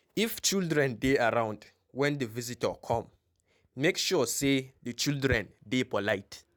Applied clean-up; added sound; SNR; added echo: none; none; none; none.